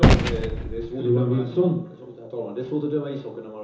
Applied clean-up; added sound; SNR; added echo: none; Gunshot, gunfire; -1 dB; reverberation time 0.7 s.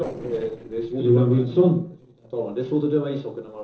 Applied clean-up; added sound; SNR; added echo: neural separator model SepFormer DNS4.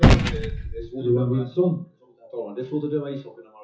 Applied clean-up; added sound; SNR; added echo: classical method WPE with log-MMSE.